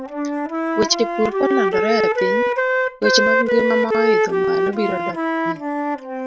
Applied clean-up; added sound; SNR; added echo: none; Wind instrument, woodwind instrument; -4 dB; none.